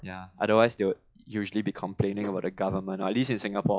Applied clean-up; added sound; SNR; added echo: classical method log-MMSE.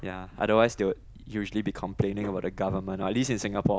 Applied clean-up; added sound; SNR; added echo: none; Dog; 18 dB; none.